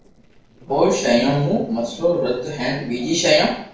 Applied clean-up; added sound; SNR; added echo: neural separator model SepFormer DNS4.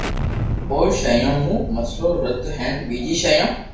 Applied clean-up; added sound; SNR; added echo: none; Explosion; 6 dB; reverberation time 0.5 s.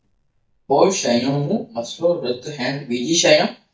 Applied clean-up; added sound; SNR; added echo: neural mask model DeepFilterNet 3.